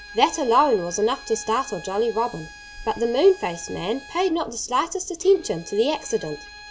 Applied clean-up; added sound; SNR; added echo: none; Bowed string instrument; 19 dB; none.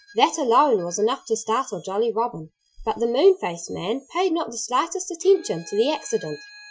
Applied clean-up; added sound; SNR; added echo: classical method Wiener filter.